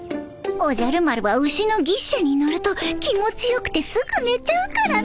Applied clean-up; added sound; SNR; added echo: none; none; none; none.